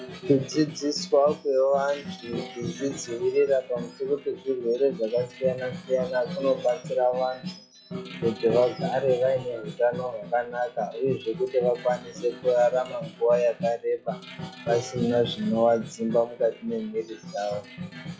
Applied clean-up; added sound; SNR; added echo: classical method log-MMSE.